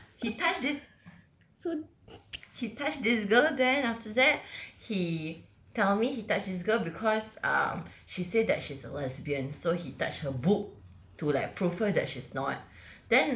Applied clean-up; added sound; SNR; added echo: none; none; none; none.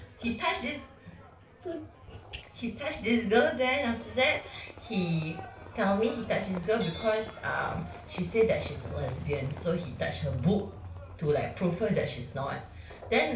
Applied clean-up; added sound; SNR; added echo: none; Livestock, farm animals, working animals; 17 dB; reverberation time 0.3 s.